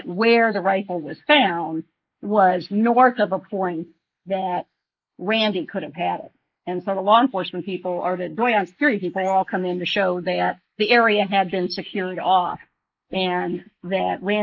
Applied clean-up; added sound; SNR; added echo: neural mask model Resemble Enhance denoiser.